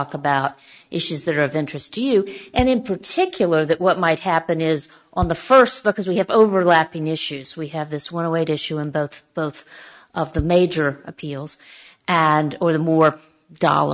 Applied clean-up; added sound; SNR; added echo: neural mask model RNNoise.